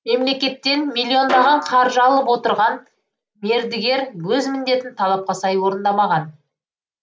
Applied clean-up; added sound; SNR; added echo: none; Snare drum; 10 dB; none.